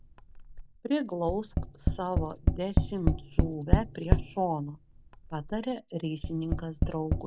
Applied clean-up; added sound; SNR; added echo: none; Tap; -4 dB; none.